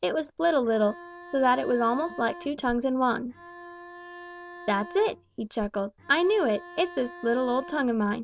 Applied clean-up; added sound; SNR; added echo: none; Bowed string instrument; 17 dB; none.